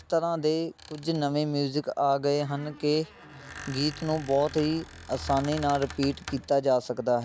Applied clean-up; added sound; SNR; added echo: none; Squeak; 17 dB; none.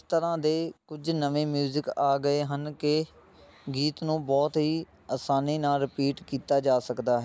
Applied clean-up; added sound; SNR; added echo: none; none; none; none.